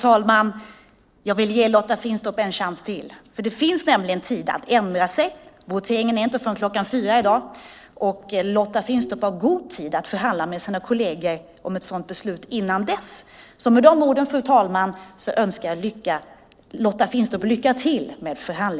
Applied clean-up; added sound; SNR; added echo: neural separator model SepFormer DNS4.